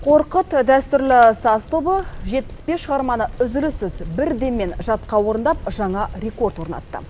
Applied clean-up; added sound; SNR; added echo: none; Bicycle; 14 dB; none.